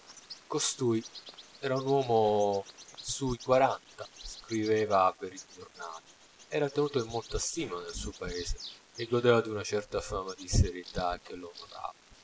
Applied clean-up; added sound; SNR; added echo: neural mask model Resemble Enhance denoiser.